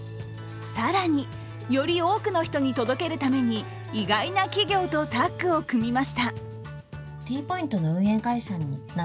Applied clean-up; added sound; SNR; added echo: none; none; none; none.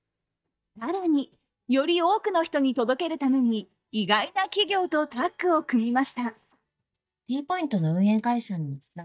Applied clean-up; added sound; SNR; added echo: neural mask model DeepFilterNet 3.